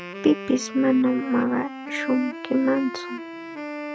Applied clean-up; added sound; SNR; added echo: none; Wind instrument, woodwind instrument; 11 dB; none.